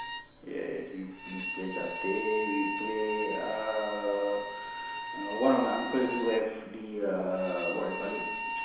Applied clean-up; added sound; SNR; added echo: none; Bowed string instrument; 6 dB; reverberation time 1.0 s.